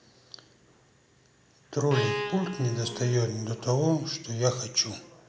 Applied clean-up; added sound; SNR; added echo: none; Bowed string instrument; 6 dB; none.